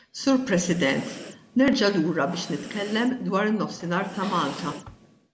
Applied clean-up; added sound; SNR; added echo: none; Breathing; 17 dB; none.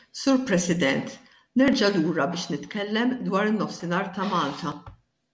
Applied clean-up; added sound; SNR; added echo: none; none; none; none.